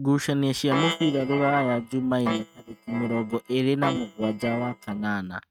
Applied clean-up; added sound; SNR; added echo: neural mask model RNNoise.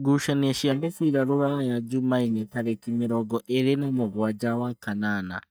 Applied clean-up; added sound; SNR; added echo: neural mask model DeepFilterNet 3.